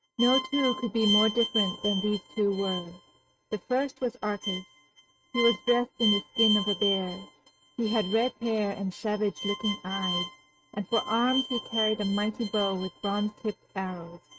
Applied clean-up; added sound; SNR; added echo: neural mask model RNNoise.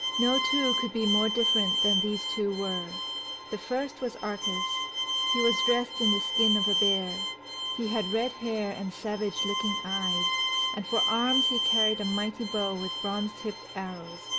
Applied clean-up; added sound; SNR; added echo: none; Bowed string instrument; -1 dB; none.